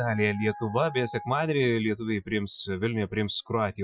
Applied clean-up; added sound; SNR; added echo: classical method Wiener filter.